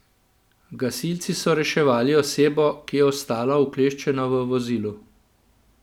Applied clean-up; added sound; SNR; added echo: none; none; none; none.